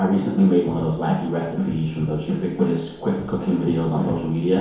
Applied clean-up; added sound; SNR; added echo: none; none; none; reverberation time 1.0 s.